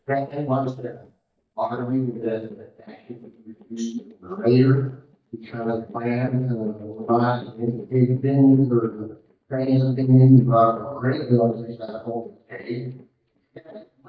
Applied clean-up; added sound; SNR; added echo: neural mask model DeepFilterNet 3.